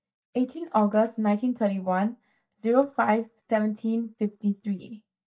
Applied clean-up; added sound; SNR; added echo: neural mask model DeepFilterNet 3.